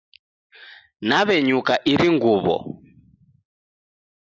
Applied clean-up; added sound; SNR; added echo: none; none; none; none.